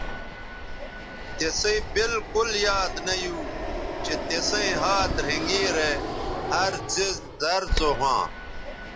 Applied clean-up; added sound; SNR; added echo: none; Fixed-wing aircraft, airplane; 4 dB; none.